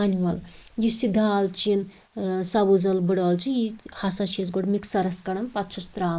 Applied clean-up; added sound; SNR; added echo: neural mask model Resemble Enhance denoiser.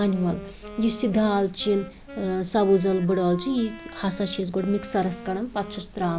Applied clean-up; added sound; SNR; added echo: none; Wind instrument, woodwind instrument; 16 dB; none.